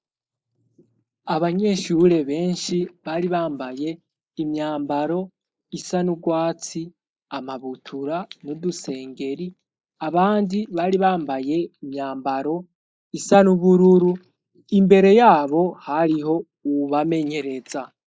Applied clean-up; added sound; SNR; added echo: neural mask model Resemble Enhance denoiser.